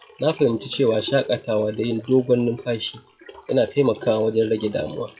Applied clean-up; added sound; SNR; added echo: classical method WPE with log-MMSE.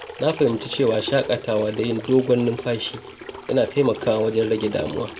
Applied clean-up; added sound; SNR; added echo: none; Sink (filling or washing) / Water tap, faucet; 14 dB; reverberation time 0.5 s.